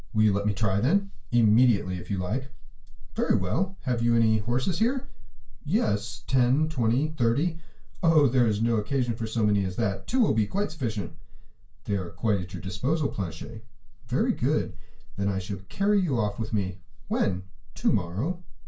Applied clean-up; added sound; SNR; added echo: none; none; none; reverberation time 0.2 s.